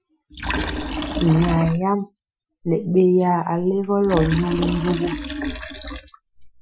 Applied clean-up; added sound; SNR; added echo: classical method Wiener filter.